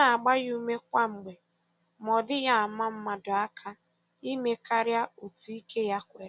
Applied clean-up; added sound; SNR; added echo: none; none; none; none.